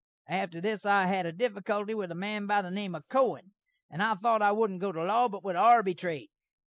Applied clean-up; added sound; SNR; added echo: neural mask model Resemble Enhance denoiser.